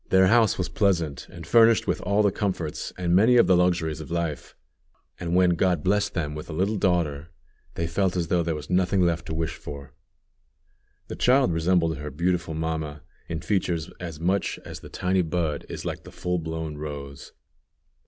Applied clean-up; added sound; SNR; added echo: none; none; none; none.